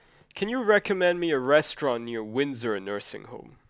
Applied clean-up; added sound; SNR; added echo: none; none; none; none.